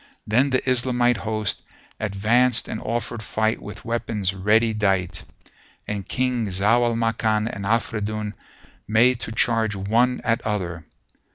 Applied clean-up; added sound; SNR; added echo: none; none; none; none.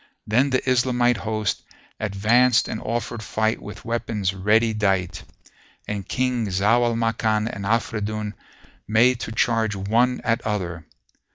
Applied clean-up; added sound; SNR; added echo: neural mask model DeepFilterNet 3.